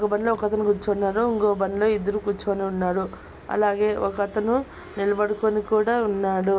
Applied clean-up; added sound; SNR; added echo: none; none; none; none.